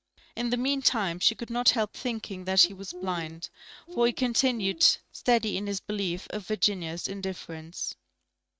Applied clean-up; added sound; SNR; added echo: neural mask model RNNoise.